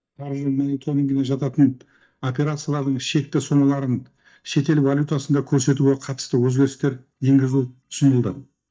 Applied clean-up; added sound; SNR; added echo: neural mask model DeepFilterNet 3.